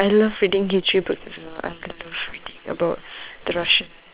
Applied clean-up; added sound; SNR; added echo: neural separator model SepFormer WHAM!.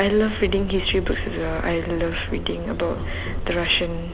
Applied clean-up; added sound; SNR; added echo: none; Subway, metro, underground; 5 dB; none.